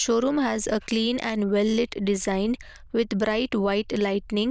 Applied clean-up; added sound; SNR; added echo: neural diffusion model UNIVERSE++.